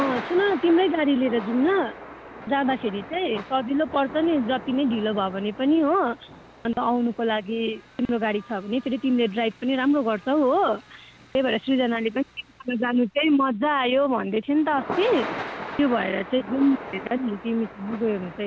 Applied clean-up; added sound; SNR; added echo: none; Thunder / Rain; 15 dB; none.